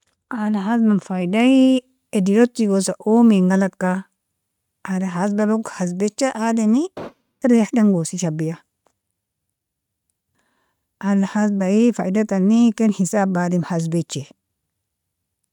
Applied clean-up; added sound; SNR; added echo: neural mask model RNNoise.